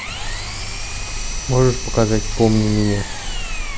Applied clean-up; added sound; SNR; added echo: none; Engine; 11 dB; none.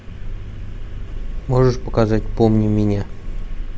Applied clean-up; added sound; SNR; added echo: none; none; none; none.